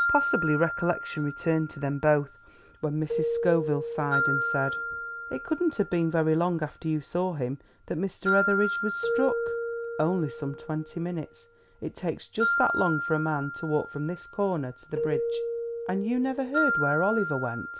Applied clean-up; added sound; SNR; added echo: none; Glockenspiel + Keyboard (musical); 3 dB; none.